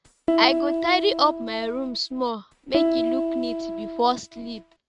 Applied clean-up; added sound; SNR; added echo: neural mask model RNNoise.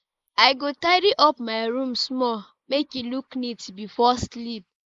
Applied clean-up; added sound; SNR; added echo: neural mask model Resemble Enhance denoiser.